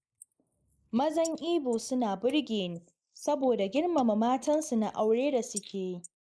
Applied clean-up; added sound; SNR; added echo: neural mask model Resemble Enhance denoiser.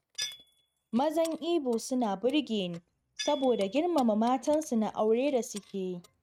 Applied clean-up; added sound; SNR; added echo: neural mask model RNNoise.